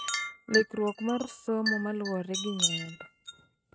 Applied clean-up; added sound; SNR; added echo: neural mask model RNNoise.